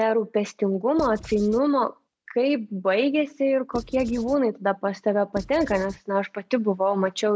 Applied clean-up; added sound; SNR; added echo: none; Writing; 15 dB; none.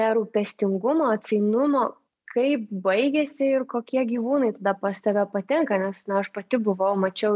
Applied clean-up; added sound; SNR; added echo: none; none; none; none.